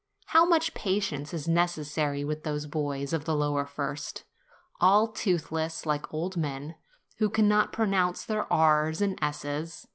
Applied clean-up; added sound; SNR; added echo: none; none; none; none.